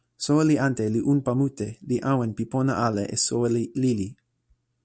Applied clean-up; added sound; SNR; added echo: none; none; none; none.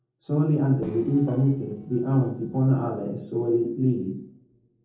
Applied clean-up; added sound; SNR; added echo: neural separator model SepFormer DNS4.